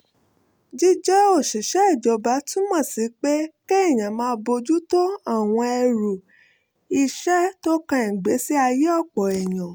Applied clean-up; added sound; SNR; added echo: none; none; none; none.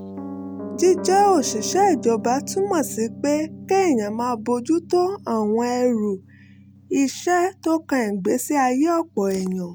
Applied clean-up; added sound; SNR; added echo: none; Piano; 14 dB; none.